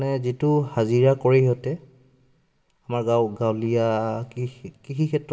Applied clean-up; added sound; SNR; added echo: none; none; none; reverberation time 0.2 s.